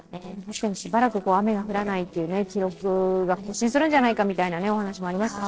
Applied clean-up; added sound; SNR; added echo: neural separator model SepFormer DNS4.